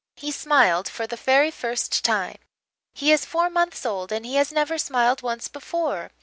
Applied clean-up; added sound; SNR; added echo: none; none; none; none.